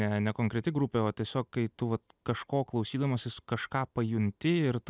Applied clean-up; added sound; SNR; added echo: none; none; none; none.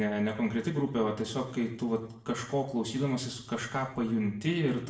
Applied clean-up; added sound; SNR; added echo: none; none; none; reverberation time 0.6 s.